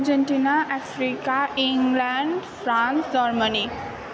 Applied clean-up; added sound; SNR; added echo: none; none; none; none.